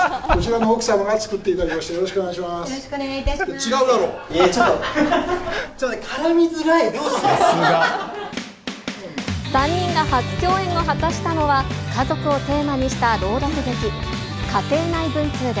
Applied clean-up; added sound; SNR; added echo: none; none; none; none.